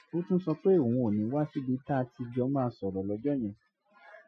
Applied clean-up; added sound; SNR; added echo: classical method Wiener filter.